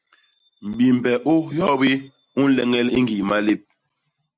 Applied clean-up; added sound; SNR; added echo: none; none; none; none.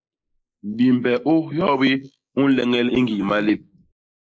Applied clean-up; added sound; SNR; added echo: neural mask model Resemble Enhance denoiser.